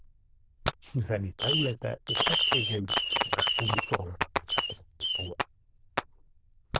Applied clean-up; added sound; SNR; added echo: neural diffusion model UNIVERSE++.